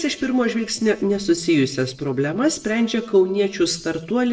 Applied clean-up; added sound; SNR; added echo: neural separator model SepFormer DNS4.